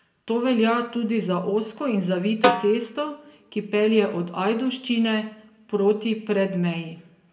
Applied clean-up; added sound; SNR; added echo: none; Snare drum; 3 dB; reverberation time 0.6 s.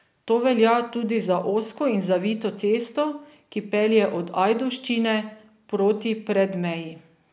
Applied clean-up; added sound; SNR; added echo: none; none; none; none.